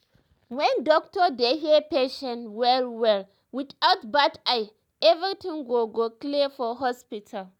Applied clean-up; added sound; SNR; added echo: none; none; none; none.